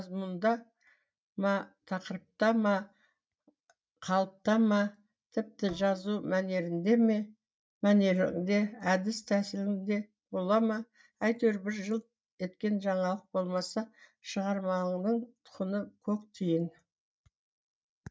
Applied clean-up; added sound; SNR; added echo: neural mask model DeepFilterNet 3.